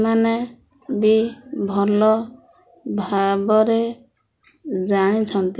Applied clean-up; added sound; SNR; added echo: none; none; none; none.